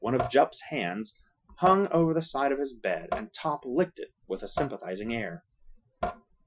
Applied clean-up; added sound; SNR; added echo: classical method Wiener filter.